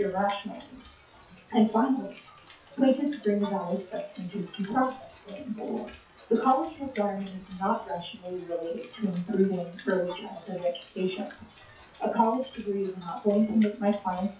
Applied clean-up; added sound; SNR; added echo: classical method WPE with log-MMSE.